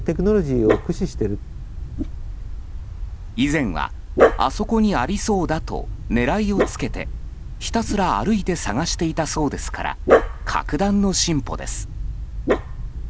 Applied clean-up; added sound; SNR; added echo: none; Dog; 2 dB; none.